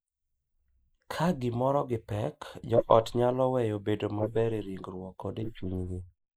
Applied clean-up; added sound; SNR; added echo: neural mask model Resemble Enhance denoiser.